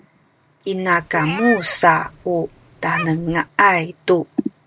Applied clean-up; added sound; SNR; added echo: none; Meow; 11 dB; none.